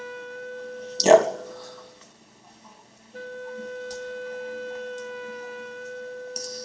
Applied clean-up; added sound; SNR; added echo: none; Wind instrument, woodwind instrument; 9 dB; reverberation time 0.8 s.